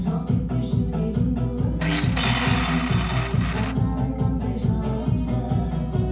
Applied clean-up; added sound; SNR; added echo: none; Tools; 7 dB; reverberation time 0.9 s.